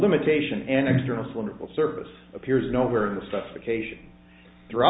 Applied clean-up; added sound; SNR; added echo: none; none; none; none.